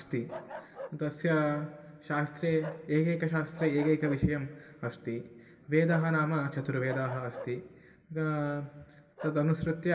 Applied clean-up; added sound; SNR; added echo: none; Bark; 17 dB; reverberation time 0.1 s.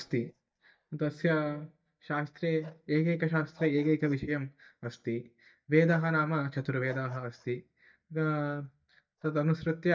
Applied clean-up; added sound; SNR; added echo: neural mask model DeepFilterNet 3.